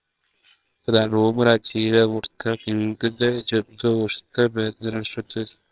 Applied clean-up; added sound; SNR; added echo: neural separator model SepFormer WHAMR!.